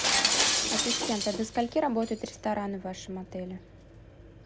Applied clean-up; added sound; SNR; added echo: none; Shatter; -1 dB; none.